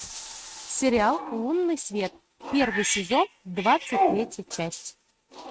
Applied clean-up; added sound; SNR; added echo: neural mask model RNNoise.